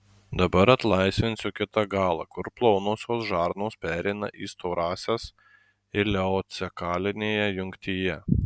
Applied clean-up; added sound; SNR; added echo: none; none; none; none.